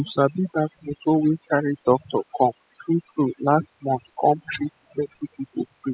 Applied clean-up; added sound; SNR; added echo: classical method spectral subtraction.